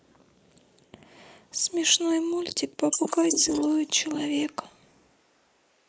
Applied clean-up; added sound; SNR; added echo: neural mask model Resemble Enhance denoiser.